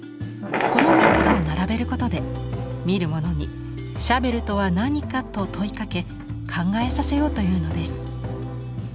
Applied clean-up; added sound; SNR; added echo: none; Wild animals; -4 dB; none.